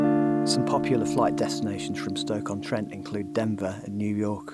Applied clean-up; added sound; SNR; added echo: none; Guitar; -1 dB; none.